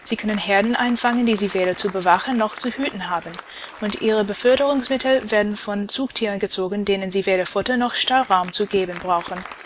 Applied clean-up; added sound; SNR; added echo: none; Applause; 19 dB; none.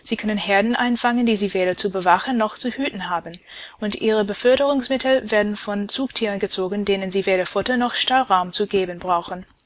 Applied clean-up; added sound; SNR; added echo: none; none; none; none.